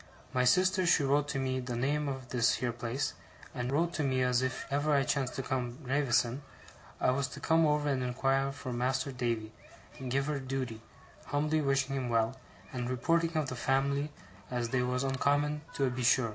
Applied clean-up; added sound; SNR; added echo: none; none; none; none.